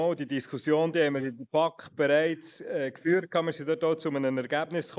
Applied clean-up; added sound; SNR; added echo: neural mask model Resemble Enhance denoiser.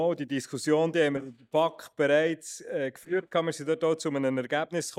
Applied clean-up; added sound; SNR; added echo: neural mask model DeepFilterNet 3.